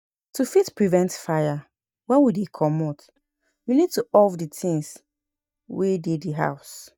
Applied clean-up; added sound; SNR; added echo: neural mask model DeepFilterNet 3.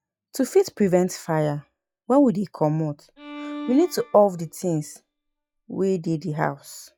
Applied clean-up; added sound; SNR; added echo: classical method log-MMSE.